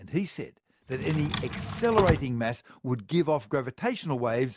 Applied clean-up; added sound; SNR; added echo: none; Drawer open or close; 2 dB; none.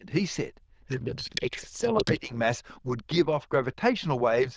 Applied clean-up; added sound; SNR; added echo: neural diffusion model UNIVERSE++.